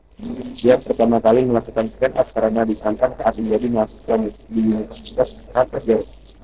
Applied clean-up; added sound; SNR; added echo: neural separator model SepFormer DNS4.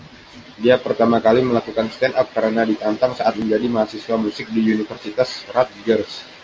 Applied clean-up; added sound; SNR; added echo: none; none; none; none.